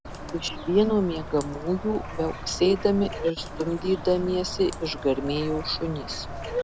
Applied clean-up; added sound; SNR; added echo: none; Bird; 9 dB; none.